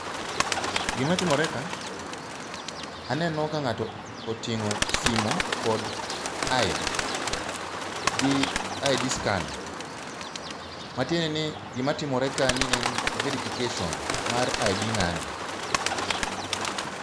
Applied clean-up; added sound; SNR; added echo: none; Bird; 0 dB; none.